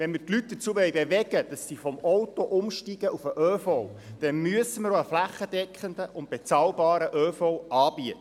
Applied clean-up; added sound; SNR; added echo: none; none; none; none.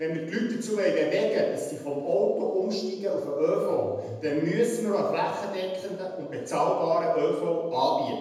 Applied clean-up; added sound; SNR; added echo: none; none; none; reverberation time 1.0 s.